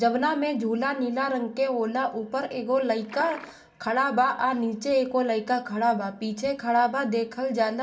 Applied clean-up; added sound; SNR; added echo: none; Liquid; 16 dB; reverberation time 0.2 s.